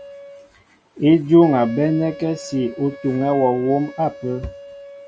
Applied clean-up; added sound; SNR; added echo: none; Wind instrument, woodwind instrument; 19 dB; none.